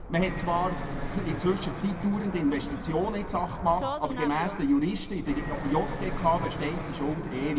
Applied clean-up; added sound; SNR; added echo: none; Fixed-wing aircraft, airplane; 6 dB; reverberation time 1.2 s.